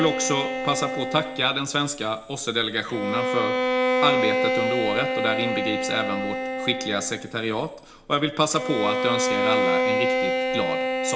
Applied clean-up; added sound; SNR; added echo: none; Bowed string instrument; -1 dB; reverberation time 0.9 s.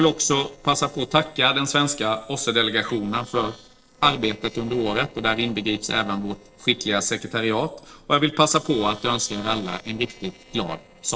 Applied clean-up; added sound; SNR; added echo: neural separator model SepFormer DNS4.